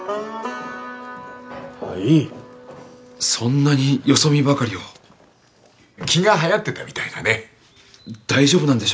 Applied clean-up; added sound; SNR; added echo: none; none; none; none.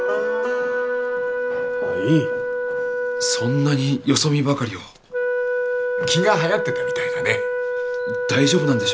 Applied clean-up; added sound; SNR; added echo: none; Wind instrument, woodwind instrument; 0 dB; none.